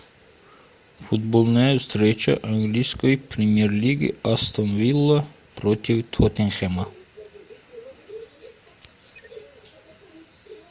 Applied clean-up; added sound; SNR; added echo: none; none; none; none.